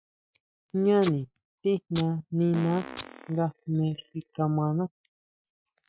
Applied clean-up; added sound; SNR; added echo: classical method Wiener filter.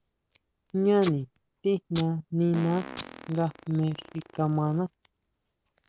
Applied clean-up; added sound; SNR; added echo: none; Packing tape, duct tape + Fart; 17 dB; none.